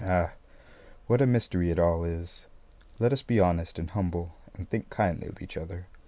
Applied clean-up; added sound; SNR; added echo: none; none; none; none.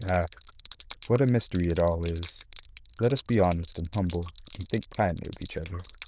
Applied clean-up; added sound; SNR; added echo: neural diffusion model UNIVERSE++.